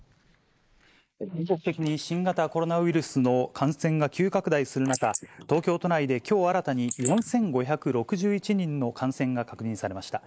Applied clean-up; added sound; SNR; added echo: neural mask model Resemble Enhance denoiser.